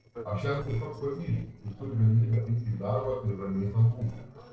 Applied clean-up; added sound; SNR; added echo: neural separator model SepFormer DNS4.